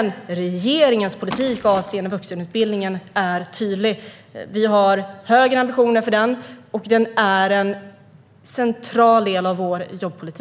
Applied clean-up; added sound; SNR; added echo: none; Liquid; 19 dB; none.